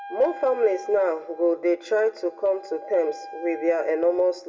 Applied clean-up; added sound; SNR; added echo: none; Wind instrument, woodwind instrument; 17 dB; reverberation time 1.0 s.